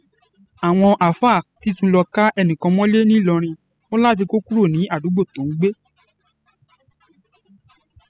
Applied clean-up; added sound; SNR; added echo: classical method spectral subtraction.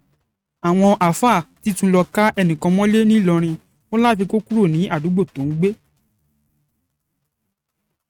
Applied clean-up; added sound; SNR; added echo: neural mask model RNNoise.